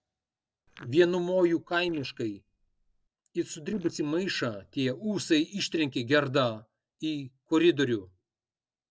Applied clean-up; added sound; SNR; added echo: neural separator model SepFormer DNS4.